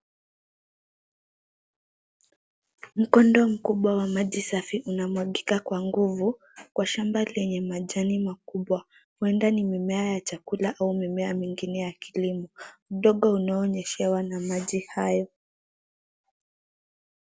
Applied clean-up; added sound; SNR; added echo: none; none; none; none.